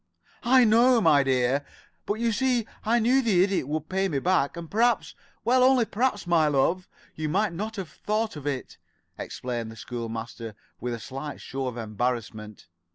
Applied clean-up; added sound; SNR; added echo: none; none; none; none.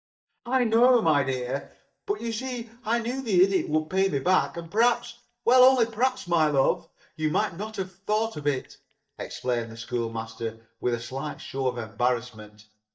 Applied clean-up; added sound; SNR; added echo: neural mask model DeepFilterNet 3.